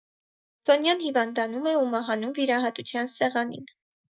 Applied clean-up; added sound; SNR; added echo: neural mask model DeepFilterNet 3.